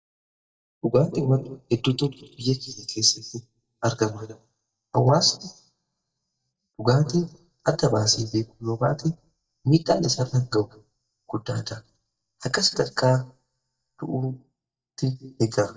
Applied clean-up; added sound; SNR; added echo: neural mask model DeepFilterNet 3.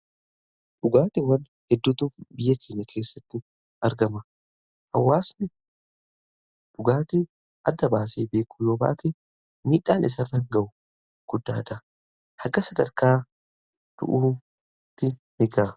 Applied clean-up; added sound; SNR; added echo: none; none; none; none.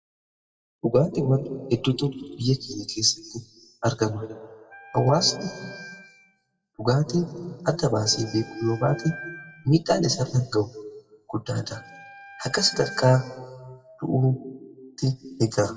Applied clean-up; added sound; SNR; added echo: classical method WPE with log-MMSE.